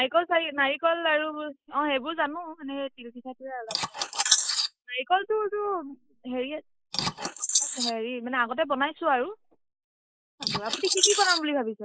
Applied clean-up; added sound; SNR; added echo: neural mask model Resemble Enhance denoiser.